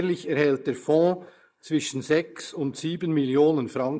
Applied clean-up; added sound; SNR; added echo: neural mask model Resemble Enhance denoiser.